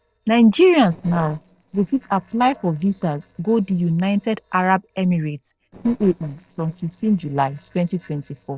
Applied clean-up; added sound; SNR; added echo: neural separator model SepFormer DNS4.